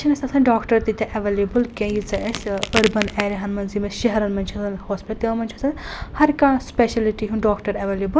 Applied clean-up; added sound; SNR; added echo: none; Crack; 10 dB; none.